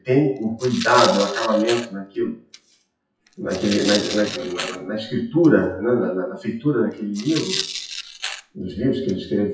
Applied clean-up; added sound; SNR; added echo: classical method WPE with log-MMSE.